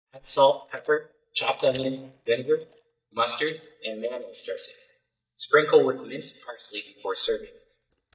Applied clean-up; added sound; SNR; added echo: neural mask model DeepFilterNet 3.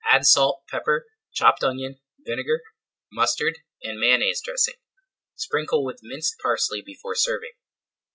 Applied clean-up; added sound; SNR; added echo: none; none; none; none.